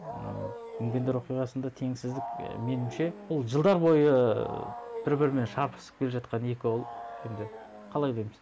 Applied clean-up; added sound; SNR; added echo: none; Wild animals; 14 dB; none.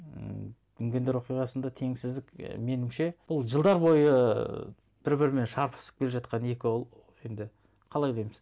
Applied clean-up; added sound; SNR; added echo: none; none; none; none.